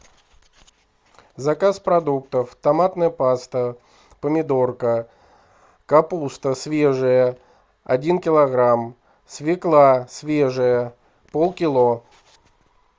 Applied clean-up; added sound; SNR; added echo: none; none; none; none.